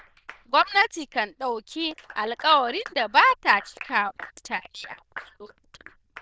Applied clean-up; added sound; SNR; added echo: neural diffusion model UNIVERSE++.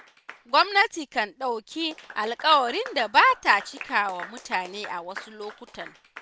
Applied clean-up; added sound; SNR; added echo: none; Applause / Clapping; 18 dB; none.